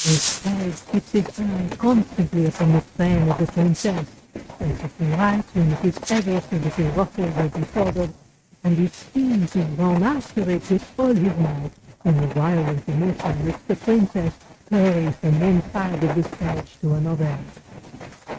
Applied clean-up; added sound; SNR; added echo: neural mask model RNNoise.